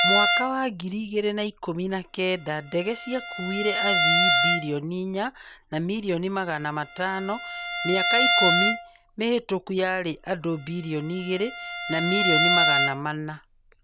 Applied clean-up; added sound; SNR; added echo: none; Bowed string instrument; -2 dB; none.